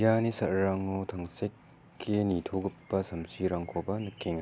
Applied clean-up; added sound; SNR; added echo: none; none; none; none.